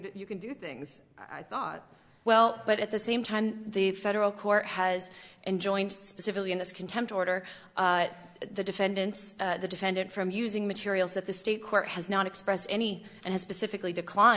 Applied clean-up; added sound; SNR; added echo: none; none; none; none.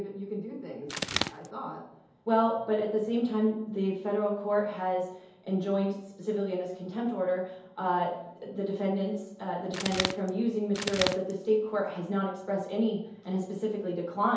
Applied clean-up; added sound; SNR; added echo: none; Bird; 3 dB; reverberation time 0.8 s.